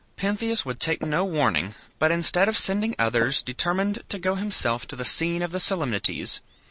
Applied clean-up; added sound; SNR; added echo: none; Tap; 11 dB; none.